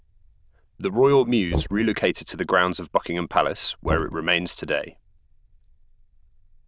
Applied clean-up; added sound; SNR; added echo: neural diffusion model UNIVERSE++.